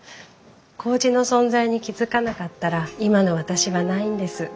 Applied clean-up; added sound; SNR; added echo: none; none; none; none.